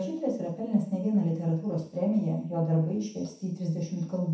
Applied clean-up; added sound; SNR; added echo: none; none; none; reverberation time 0.7 s.